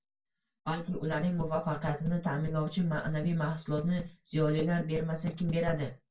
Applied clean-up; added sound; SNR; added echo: none; none; none; reverberation time 0.2 s.